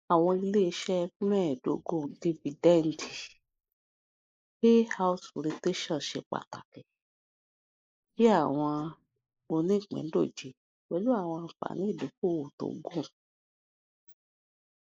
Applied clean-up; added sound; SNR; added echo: neural mask model Resemble Enhance denoiser.